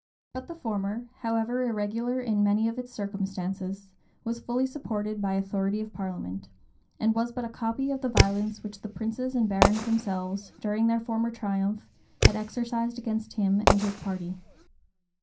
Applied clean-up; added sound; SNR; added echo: none; Fireworks; 0 dB; reverberation time 0.3 s.